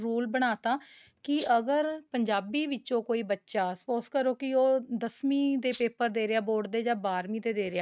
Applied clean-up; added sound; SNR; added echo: neural mask model RNNoise.